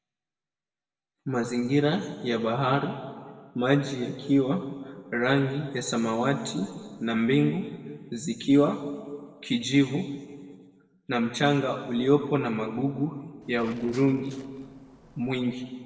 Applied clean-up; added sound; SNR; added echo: neural separator model SepFormer DNS4.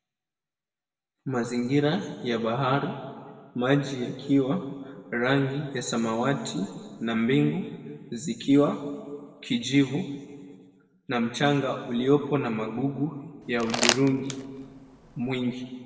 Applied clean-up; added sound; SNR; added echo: none; Crumpling, crinkling; 4 dB; reverberation time 1.5 s.